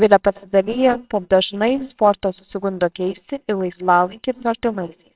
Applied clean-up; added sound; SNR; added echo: neural separator model SepFormer WHAMR!.